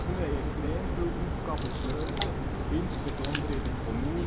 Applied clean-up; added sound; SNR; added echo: none; Crack; -5 dB; reverberation time 1.1 s.